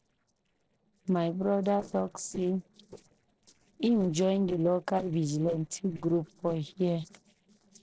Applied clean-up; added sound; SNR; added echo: neural separator model SepFormer DNS4.